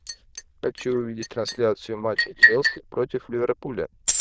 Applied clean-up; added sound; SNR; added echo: neural diffusion model UNIVERSE++.